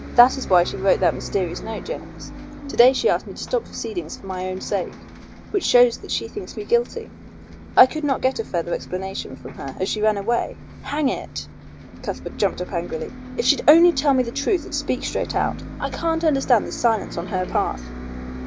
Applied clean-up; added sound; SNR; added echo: none; Bus + Brass instrument; 13 dB; none.